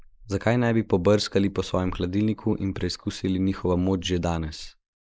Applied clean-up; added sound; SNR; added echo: neural mask model Resemble Enhance denoiser.